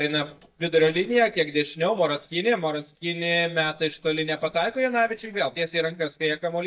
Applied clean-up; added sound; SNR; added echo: neural mask model DeepFilterNet 3.